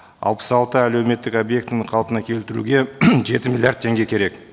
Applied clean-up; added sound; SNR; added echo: none; none; none; none.